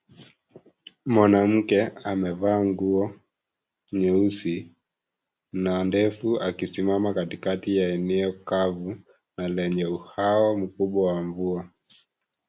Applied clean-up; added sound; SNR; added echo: none; none; none; none.